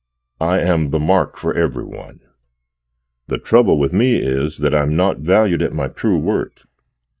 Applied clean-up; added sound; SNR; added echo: neural mask model DeepFilterNet 3.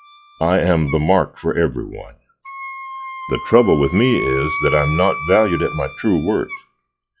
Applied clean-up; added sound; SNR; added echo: classical method log-MMSE.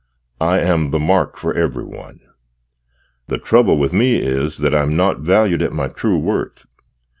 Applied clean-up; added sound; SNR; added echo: none; none; none; none.